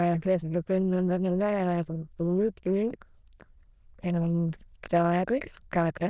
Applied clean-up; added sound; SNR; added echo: neural diffusion model UNIVERSE++.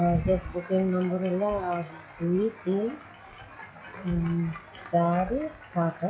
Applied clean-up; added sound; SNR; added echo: classical method log-MMSE.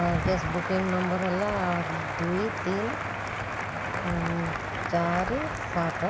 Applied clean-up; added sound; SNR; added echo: none; Applause; 4 dB; none.